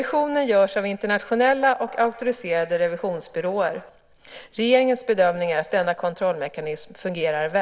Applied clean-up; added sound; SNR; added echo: none; none; none; none.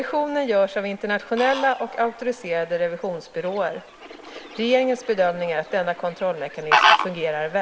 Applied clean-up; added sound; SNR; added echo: none; Fowl; 4 dB; none.